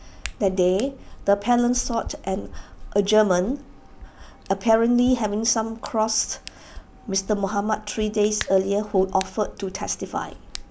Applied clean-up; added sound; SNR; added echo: none; Hands; 16 dB; none.